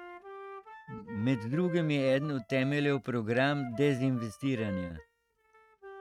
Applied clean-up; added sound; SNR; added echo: neural mask model RNNoise.